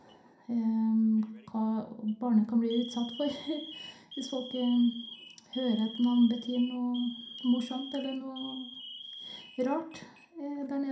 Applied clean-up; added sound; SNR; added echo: none; Alarm; 16 dB; reverberation time 0.4 s.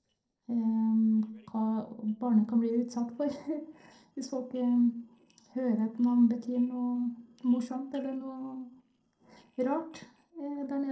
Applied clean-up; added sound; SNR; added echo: neural separator model SepFormer DNS4.